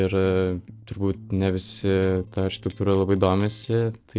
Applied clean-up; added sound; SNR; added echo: neural separator model SepFormer DNS4.